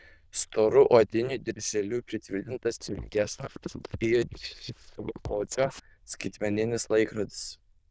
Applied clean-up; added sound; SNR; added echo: neural diffusion model UNIVERSE++.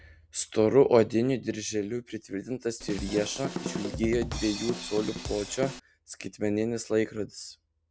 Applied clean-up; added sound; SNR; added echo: none; Drum kit; 7 dB; none.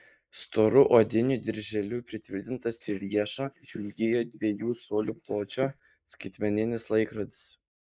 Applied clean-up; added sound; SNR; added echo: neural mask model Resemble Enhance denoiser.